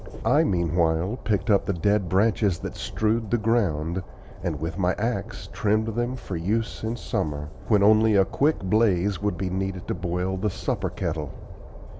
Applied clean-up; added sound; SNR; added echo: none; Train; 12 dB; none.